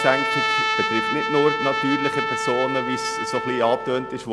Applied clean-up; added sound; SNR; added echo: none; Trumpet; 0 dB; none.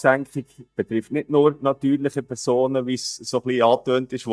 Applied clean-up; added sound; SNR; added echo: neural mask model DeepFilterNet 3.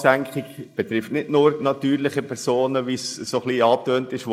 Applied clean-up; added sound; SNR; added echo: neural mask model Resemble Enhance denoiser.